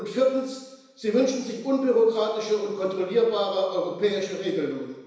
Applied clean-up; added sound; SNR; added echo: none; none; none; reverberation time 1.0 s.